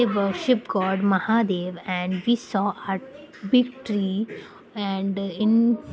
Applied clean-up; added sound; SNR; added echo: none; none; none; none.